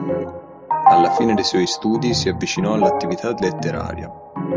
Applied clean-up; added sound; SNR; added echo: none; Organ; -1 dB; none.